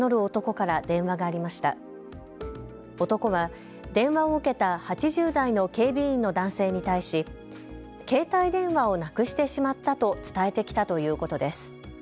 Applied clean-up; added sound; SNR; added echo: none; none; none; none.